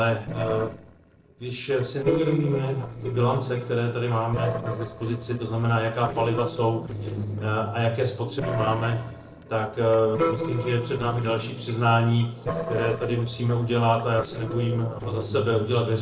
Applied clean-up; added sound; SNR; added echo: neural separator model SepFormer DNS4.